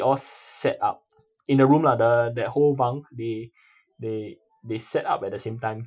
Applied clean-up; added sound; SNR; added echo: classical method Wiener filter.